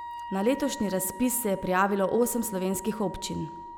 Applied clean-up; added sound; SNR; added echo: none; Wind instrument, woodwind instrument; 13 dB; none.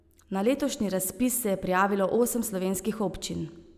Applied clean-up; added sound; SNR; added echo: none; none; none; none.